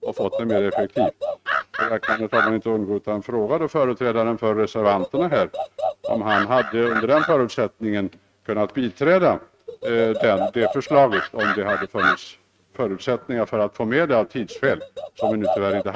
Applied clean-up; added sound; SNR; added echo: neural mask model RNNoise.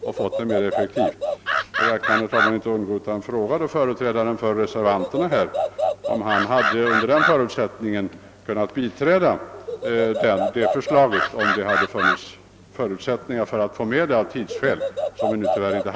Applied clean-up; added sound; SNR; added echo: none; Animal; 3 dB; none.